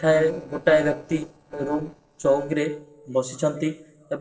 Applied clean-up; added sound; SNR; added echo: neural separator model SepFormer DNS4.